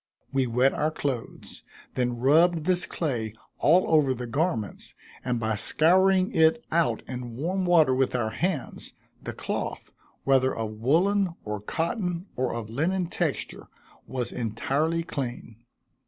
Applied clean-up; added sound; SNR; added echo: none; none; none; none.